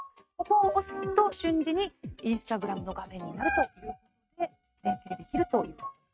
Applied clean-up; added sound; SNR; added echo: neural mask model RNNoise.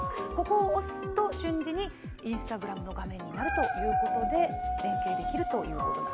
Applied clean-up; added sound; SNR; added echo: none; Dog; 2 dB; none.